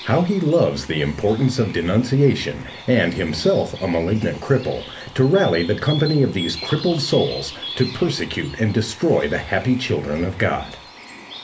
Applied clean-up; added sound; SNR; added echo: none; Bird; 16 dB; reverberation time 0.3 s.